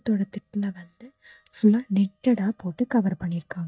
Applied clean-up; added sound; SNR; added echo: neural mask model DeepFilterNet 3.